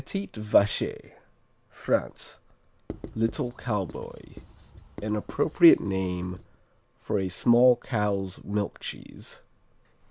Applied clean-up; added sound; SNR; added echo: none; Writing; 16 dB; none.